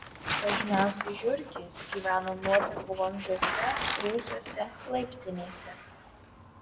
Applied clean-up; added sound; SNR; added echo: none; Tearing; 3 dB; reverberation time 0.6 s.